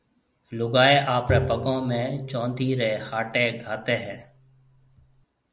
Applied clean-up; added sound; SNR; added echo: none; Bowed string instrument; 8 dB; none.